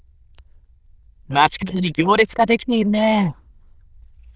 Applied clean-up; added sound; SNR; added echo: neural diffusion model UNIVERSE++.